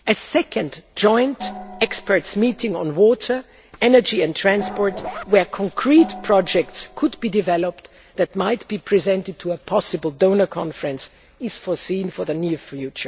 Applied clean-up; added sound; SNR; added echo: none; Zipper (clothing) + Gong; 15 dB; none.